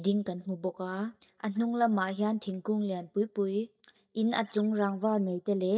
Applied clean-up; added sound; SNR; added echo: neural mask model DeepFilterNet 3.